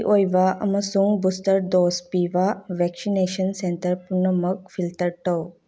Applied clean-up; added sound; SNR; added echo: none; none; none; none.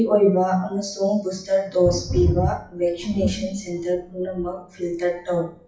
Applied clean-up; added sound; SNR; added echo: classical method WPE with log-MMSE.